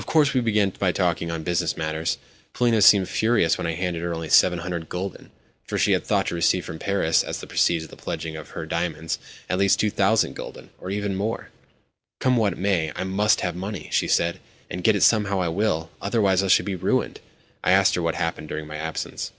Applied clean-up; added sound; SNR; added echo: none; none; none; none.